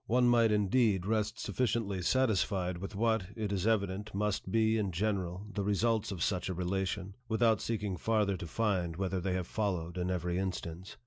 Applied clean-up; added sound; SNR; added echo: none; none; none; none.